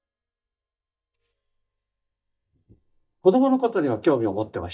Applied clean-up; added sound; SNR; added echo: neural mask model DeepFilterNet 3.